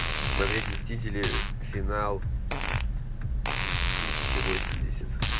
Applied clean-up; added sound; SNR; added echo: none; Fart; 6 dB; none.